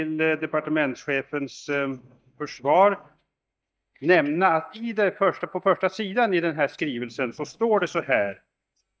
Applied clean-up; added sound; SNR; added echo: neural mask model DeepFilterNet 3.